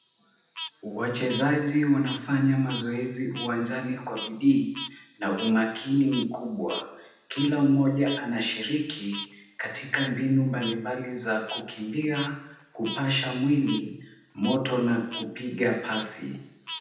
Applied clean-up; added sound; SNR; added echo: none; Frog; 14 dB; reverberation time 0.8 s.